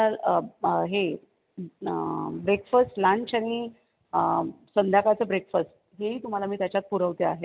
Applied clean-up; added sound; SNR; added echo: none; none; none; none.